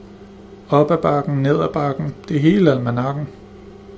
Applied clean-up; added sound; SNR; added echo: none; none; none; none.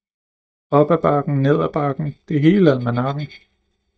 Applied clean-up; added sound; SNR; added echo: neural mask model DeepFilterNet 3.